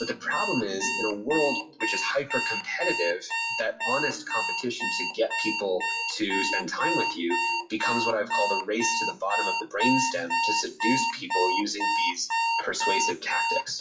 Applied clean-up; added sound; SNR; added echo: classical method WPE with log-MMSE.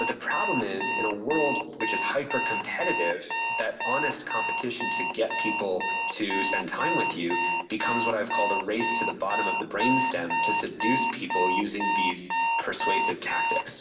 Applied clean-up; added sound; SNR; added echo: none; Alarm; -1 dB; reverberation time 1.0 s.